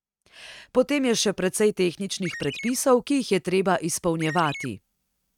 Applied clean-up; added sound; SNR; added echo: neural mask model RNNoise.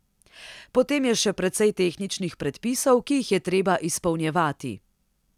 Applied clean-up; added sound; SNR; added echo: none; none; none; none.